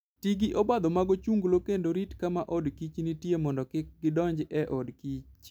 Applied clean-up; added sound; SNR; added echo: none; none; none; none.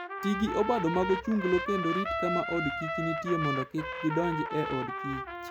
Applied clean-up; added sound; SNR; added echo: none; Trumpet; 3 dB; none.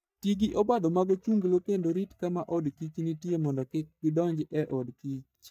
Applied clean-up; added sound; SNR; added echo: neural mask model DeepFilterNet 3.